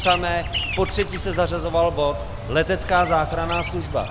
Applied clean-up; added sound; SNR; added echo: none; Chirp, tweet; 6 dB; none.